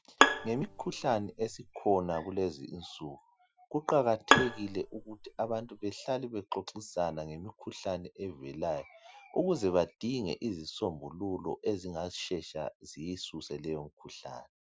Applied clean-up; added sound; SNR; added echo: classical method Wiener filter.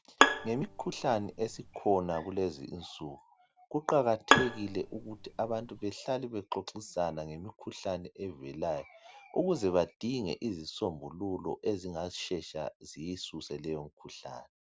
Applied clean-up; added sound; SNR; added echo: none; Bowed string instrument; -3 dB; none.